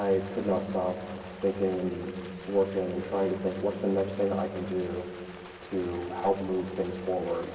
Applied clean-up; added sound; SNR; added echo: none; Stream; 17 dB; reverberation time 2.3 s.